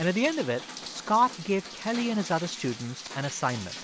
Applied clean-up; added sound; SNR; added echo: none; Rain; 13 dB; none.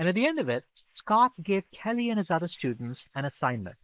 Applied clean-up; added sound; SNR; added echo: neural mask model Resemble Enhance denoiser.